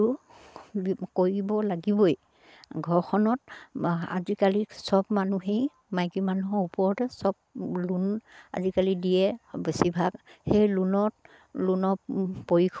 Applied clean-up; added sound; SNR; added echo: none; none; none; none.